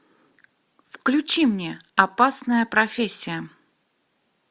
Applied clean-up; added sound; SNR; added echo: none; none; none; none.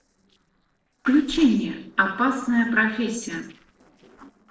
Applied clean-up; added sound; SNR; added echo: neural separator model SepFormer DNS4.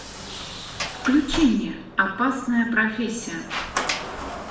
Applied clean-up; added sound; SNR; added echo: none; Sliding door; 8 dB; reverberation time 0.7 s.